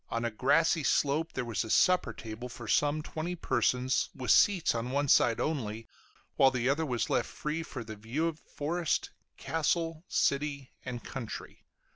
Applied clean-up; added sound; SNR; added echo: none; none; none; none.